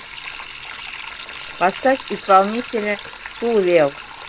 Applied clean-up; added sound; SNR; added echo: none; Sink (filling or washing); 13 dB; none.